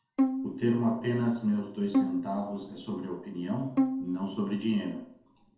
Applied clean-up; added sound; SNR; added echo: none; Bowed string instrument; 2 dB; reverberation time 2.1 s.